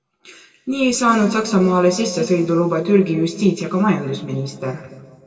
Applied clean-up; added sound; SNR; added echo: none; none; none; reverberation time 1.6 s.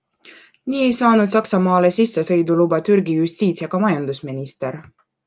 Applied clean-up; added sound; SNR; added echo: none; none; none; none.